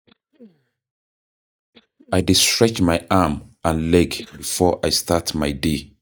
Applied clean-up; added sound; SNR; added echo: neural mask model DeepFilterNet 3.